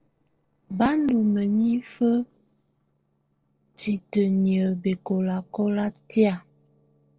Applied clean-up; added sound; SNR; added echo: neural separator model SepFormer DNS4.